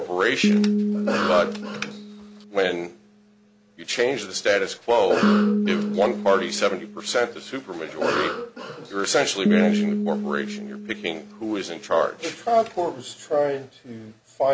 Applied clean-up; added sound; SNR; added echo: none; Cough + Piano; 1 dB; none.